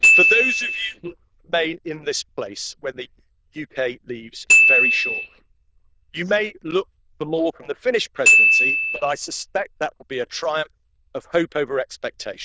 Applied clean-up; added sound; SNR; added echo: neural diffusion model UNIVERSE++.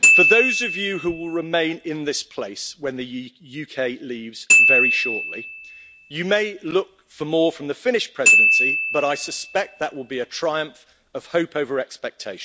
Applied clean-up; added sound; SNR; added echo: none; Glockenspiel; -4 dB; none.